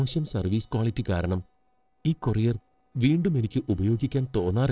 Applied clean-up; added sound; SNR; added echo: neural separator model SepFormer DNS4.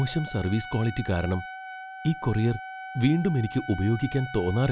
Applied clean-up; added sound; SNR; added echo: none; Trumpet; 13 dB; none.